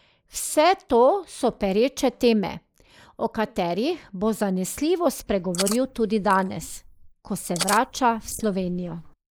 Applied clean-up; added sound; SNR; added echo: neural mask model Resemble Enhance denoiser.